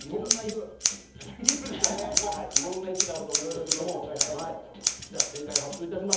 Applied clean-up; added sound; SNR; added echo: none; Scissors; -4 dB; reverberation time 0.7 s.